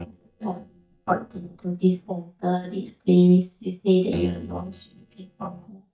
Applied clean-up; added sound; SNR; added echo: neural mask model DeepFilterNet 3.